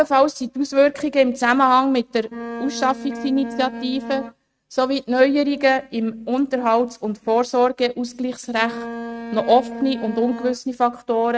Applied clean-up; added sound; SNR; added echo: neural mask model RNNoise.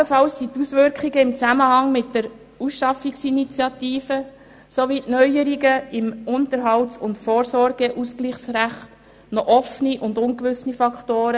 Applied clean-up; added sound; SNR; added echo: none; none; none; none.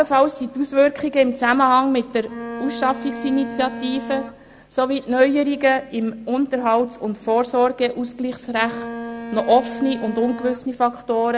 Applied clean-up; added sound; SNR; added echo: none; Bowed string instrument; 11 dB; none.